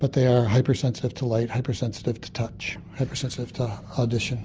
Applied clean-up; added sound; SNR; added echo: none; none; none; none.